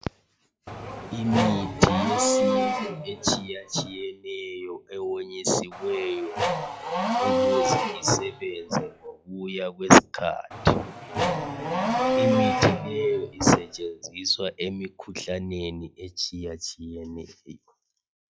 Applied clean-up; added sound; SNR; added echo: classical method log-MMSE.